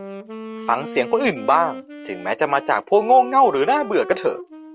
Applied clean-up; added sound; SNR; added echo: none; Wind instrument, woodwind instrument; 14 dB; none.